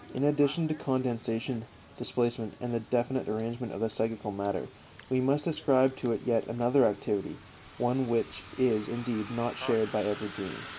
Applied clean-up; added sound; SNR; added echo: none; Bus; 19 dB; none.